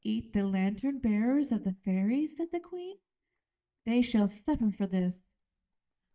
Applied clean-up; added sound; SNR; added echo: neural mask model DeepFilterNet 3.